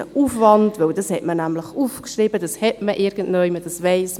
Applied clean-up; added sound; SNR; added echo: none; none; none; none.